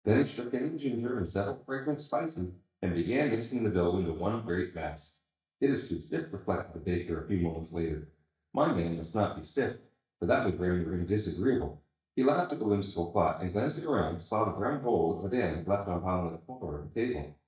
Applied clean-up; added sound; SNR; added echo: neural mask model DeepFilterNet 3.